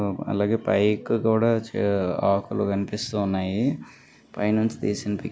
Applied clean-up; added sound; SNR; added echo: none; none; none; none.